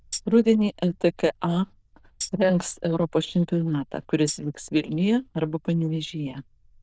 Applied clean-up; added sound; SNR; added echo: neural diffusion model UNIVERSE++.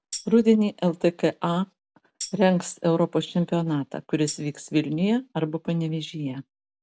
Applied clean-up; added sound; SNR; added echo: none; Tambourine; 16 dB; none.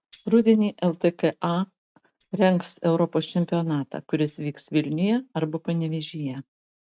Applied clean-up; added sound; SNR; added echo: neural mask model RNNoise.